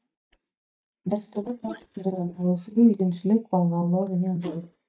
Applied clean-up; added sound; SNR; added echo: neural mask model DeepFilterNet 3.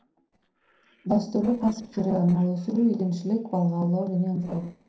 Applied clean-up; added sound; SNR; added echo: neural separator model SepFormer DNS4.